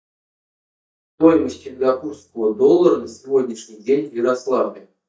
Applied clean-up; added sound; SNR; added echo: neural mask model DeepFilterNet 3.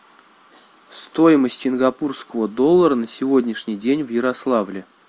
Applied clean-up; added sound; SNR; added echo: none; none; none; none.